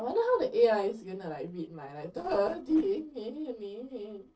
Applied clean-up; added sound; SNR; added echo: neural separator model SepFormer DNS4.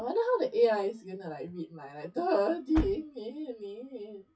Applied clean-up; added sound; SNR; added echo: classical method WPE with log-MMSE.